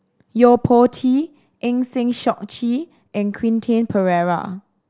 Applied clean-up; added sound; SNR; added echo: none; none; none; none.